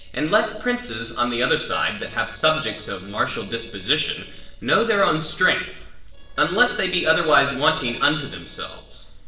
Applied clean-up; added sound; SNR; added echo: neural separator model SepFormer DNS4.